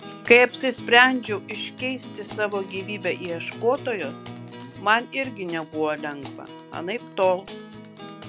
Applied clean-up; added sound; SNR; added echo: none; Acoustic guitar; 14 dB; none.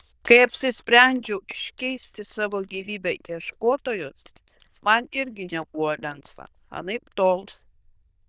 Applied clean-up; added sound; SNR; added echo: neural diffusion model UNIVERSE++.